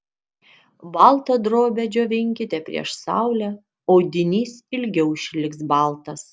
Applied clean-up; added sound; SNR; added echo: none; none; none; none.